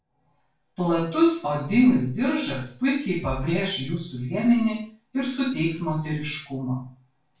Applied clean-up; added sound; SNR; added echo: none; Bass drum; 10 dB; reverberation time 0.3 s.